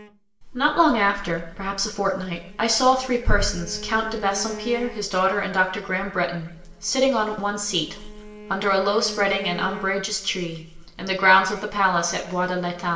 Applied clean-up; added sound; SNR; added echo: none; Bowed string instrument; 18 dB; reverberation time 0.8 s.